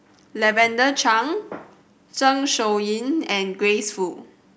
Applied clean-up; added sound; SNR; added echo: none; none; none; none.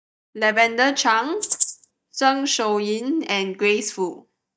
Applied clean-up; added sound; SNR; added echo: neural mask model DeepFilterNet 3.